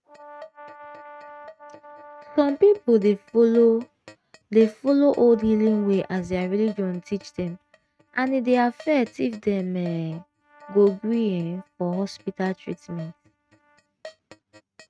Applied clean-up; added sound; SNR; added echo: neural mask model RNNoise.